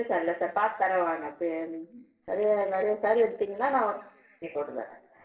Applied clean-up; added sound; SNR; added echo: neural separator model SepFormer DNS4.